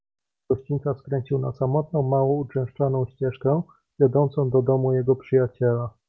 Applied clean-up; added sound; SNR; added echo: none; none; none; none.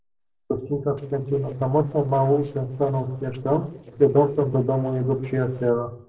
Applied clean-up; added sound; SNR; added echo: neural separator model SepFormer DNS4.